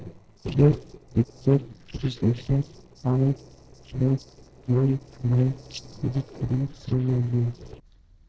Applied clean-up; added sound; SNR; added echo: neural separator model SepFormer DNS4.